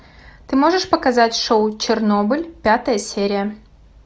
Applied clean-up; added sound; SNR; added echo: none; none; none; none.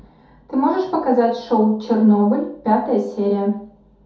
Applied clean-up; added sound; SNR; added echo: none; none; none; reverberation time 0.5 s.